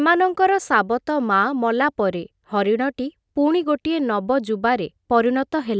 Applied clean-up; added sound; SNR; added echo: none; none; none; none.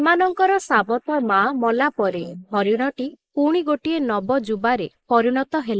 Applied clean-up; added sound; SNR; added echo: neural mask model Resemble Enhance denoiser.